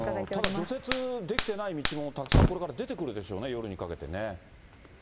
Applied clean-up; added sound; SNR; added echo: none; Fire; -4 dB; none.